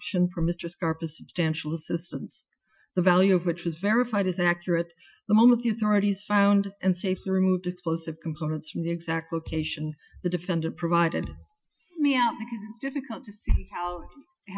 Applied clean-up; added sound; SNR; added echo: classical method Wiener filter.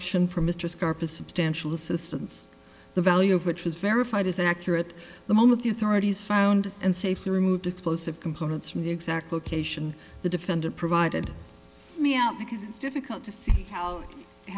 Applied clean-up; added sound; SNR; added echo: none; Thump, thud; 18 dB; none.